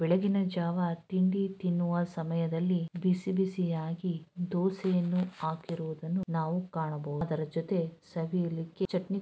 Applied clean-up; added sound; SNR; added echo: none; none; none; none.